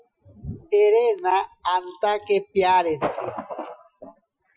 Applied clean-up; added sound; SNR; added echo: classical method Wiener filter.